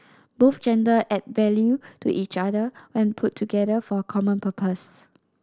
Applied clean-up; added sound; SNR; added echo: none; none; none; none.